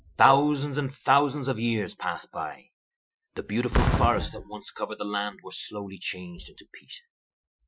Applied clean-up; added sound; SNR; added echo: classical method Wiener filter.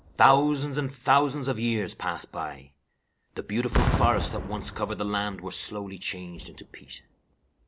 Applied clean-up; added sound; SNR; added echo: none; Boom; 6 dB; none.